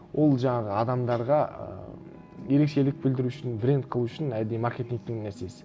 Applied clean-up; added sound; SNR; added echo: none; none; none; none.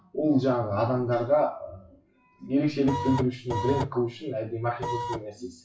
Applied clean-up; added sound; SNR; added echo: classical method WPE with log-MMSE.